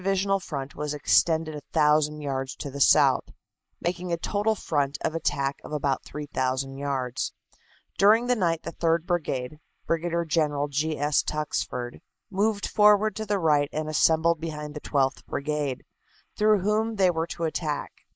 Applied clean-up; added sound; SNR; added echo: neural mask model Resemble Enhance denoiser.